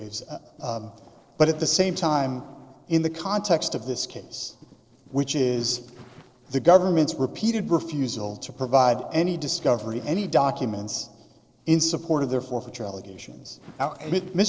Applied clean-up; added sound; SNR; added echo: neural separator model SepFormer DNS4.